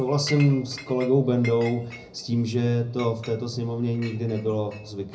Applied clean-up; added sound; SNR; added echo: none; Chink, clink; 19 dB; reverberation time 0.4 s.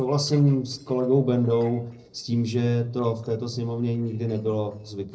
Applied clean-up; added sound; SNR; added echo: neural separator model SepFormer DNS4.